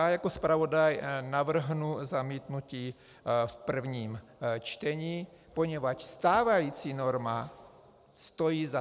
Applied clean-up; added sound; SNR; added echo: none; none; none; none.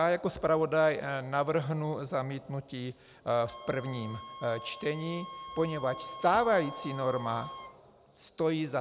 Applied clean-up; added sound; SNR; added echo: none; Wind instrument, woodwind instrument; 16 dB; none.